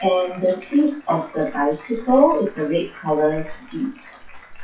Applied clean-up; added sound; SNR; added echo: classical method WPE with log-MMSE.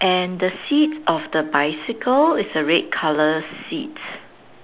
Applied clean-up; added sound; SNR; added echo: none; none; none; none.